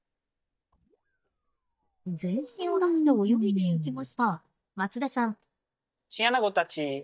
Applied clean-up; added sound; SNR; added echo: neural mask model DeepFilterNet 3.